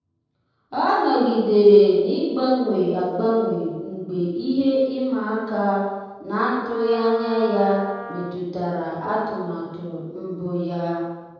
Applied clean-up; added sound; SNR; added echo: neural separator model SepFormer DNS4.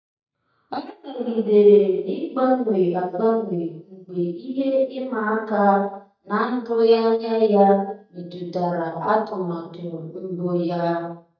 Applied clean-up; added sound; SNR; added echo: neural mask model DeepFilterNet 3.